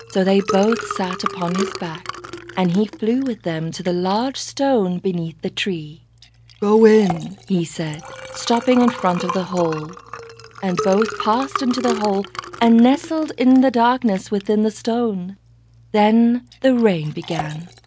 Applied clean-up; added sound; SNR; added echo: none; Liquid; 13 dB; none.